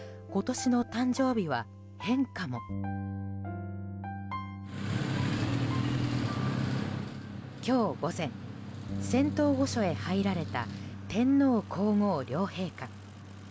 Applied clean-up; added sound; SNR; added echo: none; Bass guitar; 10 dB; none.